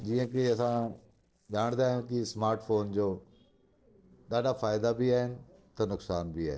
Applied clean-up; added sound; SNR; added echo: neural separator model SepFormer DNS4.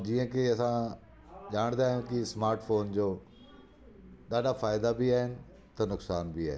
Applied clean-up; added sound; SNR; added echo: none; none; none; none.